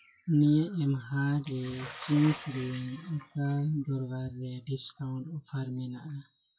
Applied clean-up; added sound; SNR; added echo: classical method WPE with log-MMSE.